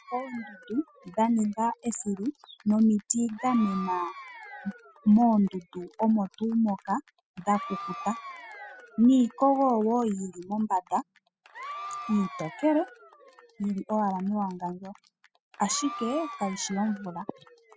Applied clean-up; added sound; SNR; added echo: classical method spectral subtraction.